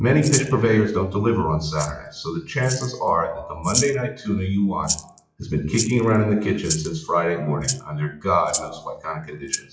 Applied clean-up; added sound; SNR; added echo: classical method WPE with log-MMSE.